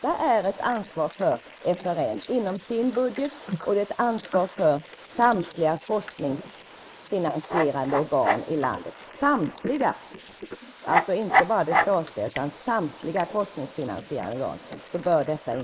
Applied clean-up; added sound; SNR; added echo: neural mask model Resemble Enhance denoiser.